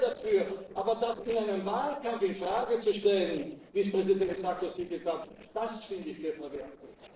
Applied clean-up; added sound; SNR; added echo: neural separator model SepFormer DNS4.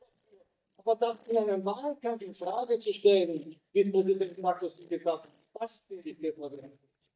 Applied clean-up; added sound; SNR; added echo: neural mask model DeepFilterNet 3.